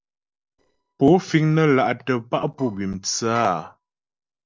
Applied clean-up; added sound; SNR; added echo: neural separator model SepFormer DNS4.